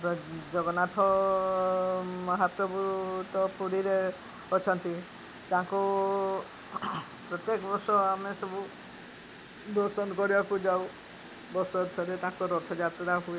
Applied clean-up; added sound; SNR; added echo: none; Water; 19 dB; none.